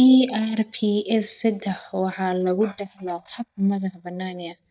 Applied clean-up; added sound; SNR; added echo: neural mask model DeepFilterNet 3.